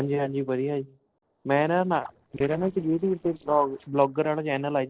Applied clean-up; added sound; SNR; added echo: neural separator model SepFormer DNS4.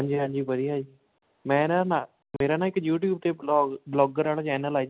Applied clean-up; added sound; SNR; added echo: none; none; none; none.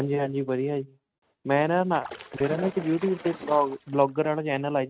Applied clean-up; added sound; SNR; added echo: neural mask model RNNoise.